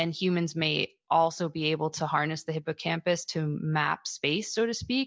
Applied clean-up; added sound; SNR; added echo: none; none; none; none.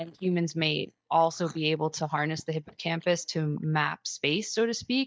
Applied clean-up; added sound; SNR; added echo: neural mask model DeepFilterNet 3.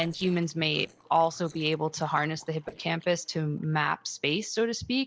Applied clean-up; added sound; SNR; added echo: neural separator model SepFormer DNS4.